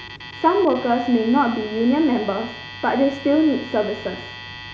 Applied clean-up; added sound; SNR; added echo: none; Alarm; 16 dB; none.